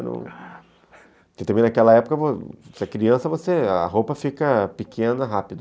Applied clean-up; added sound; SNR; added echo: none; none; none; none.